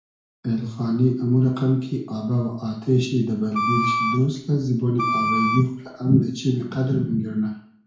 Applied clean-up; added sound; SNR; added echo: none; Wind instrument, woodwind instrument; 3 dB; reverberation time 0.5 s.